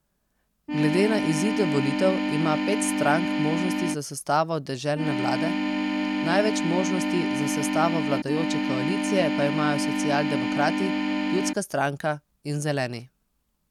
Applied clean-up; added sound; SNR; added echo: none; Organ; -2 dB; none.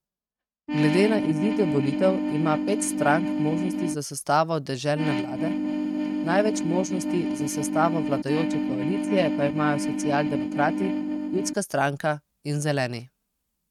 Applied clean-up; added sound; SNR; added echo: neural mask model RNNoise.